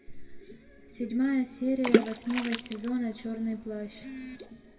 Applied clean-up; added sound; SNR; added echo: none; Water / Splash, splatter; 0 dB; reverberation time 1.5 s.